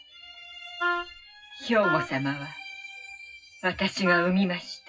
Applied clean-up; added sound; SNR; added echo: classical method WPE with log-MMSE.